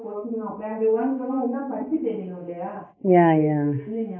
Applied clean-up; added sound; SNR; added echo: neural mask model Resemble Enhance denoiser.